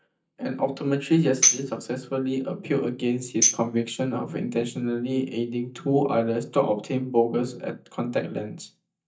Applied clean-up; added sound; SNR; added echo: neural mask model DeepFilterNet 3.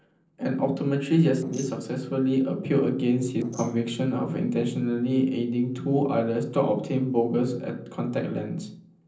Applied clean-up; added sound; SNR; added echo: neural separator model SepFormer DNS4.